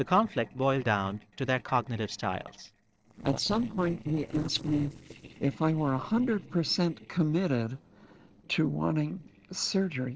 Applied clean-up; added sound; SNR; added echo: neural separator model SepFormer DNS4.